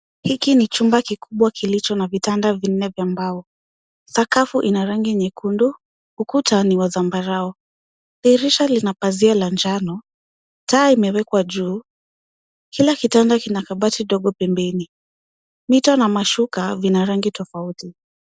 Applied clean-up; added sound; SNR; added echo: none; none; none; none.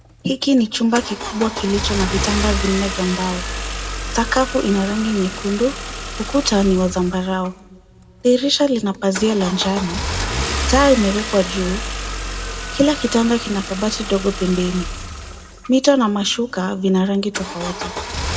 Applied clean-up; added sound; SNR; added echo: none; Engine starting / Car; 7 dB; reverberation time 0.8 s.